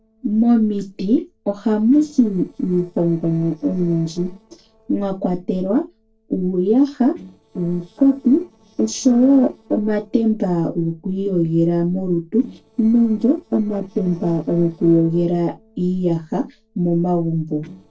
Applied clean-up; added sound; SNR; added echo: neural separator model SepFormer DNS4.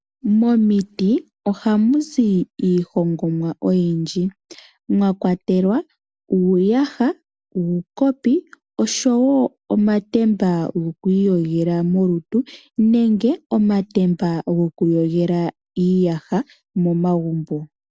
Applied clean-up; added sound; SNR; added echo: none; none; none; none.